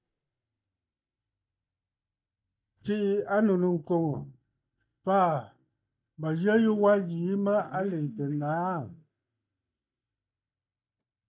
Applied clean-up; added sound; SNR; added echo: neural mask model DeepFilterNet 3.